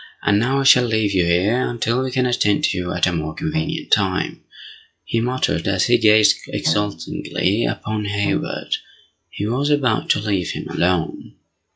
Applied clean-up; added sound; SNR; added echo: classical method log-MMSE.